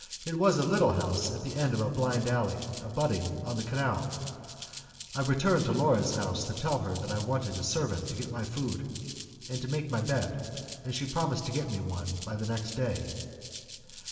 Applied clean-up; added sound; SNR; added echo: none; Rattle (instrument); 14 dB; reverberation time 2.7 s.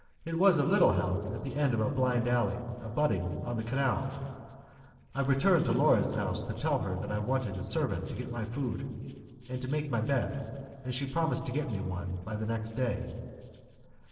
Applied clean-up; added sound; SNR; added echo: neural separator model SepFormer DNS4.